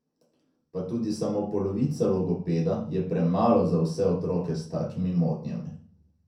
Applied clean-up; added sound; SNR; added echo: none; none; none; reverberation time 0.6 s.